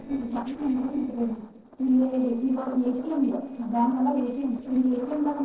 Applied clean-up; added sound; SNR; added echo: neural separator model SepFormer DNS4.